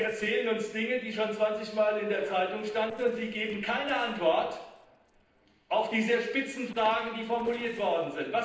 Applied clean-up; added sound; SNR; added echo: neural separator model SepFormer DNS4.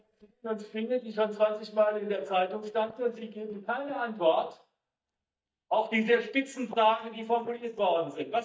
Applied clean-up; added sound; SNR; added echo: neural mask model DeepFilterNet 3.